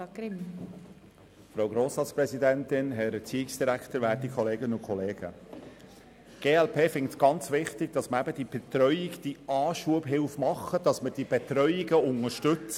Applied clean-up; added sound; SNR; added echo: none; none; none; none.